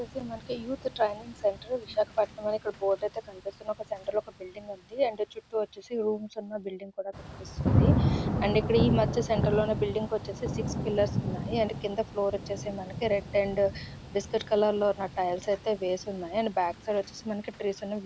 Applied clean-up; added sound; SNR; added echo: none; Thunder / Rain; 3 dB; none.